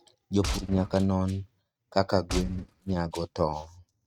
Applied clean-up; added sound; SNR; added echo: neural mask model RNNoise.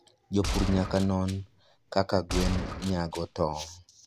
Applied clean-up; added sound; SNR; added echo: none; Gunshot, gunfire; 5 dB; none.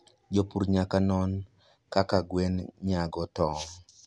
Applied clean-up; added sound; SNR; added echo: none; none; none; none.